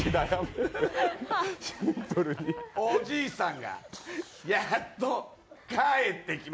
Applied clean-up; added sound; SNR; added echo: none; none; none; none.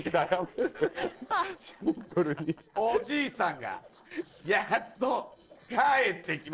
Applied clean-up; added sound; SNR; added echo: neural separator model SepFormer DNS4.